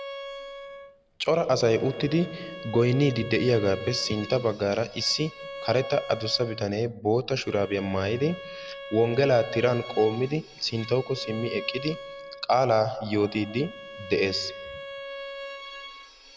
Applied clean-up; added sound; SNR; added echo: none; Bowed string instrument; 14 dB; none.